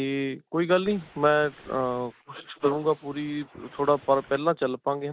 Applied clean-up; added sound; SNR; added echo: neural mask model Resemble Enhance denoiser.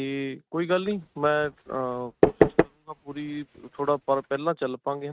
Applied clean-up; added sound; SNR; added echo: neural mask model RNNoise.